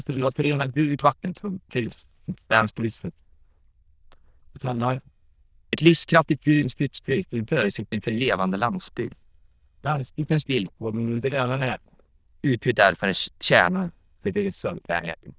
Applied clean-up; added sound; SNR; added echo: neural diffusion model UNIVERSE++.